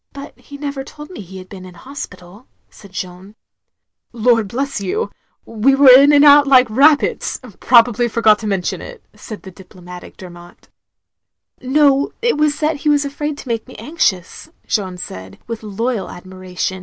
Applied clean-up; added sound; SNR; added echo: none; none; none; none.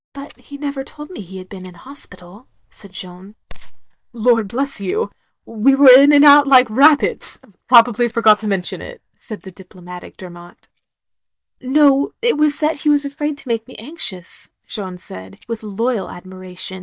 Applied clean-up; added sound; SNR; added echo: neural mask model DeepFilterNet 3.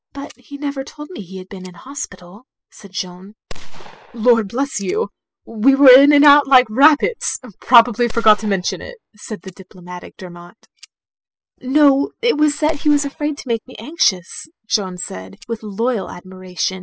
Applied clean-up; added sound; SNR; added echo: classical method spectral subtraction.